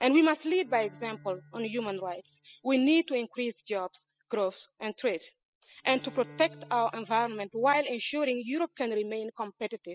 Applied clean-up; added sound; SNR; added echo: classical method spectral subtraction.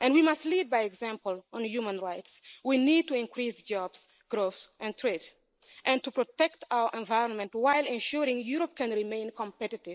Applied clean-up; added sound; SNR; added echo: neural mask model Resemble Enhance denoiser.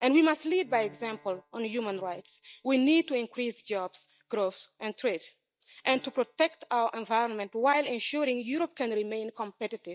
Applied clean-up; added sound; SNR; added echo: neural mask model DeepFilterNet 3.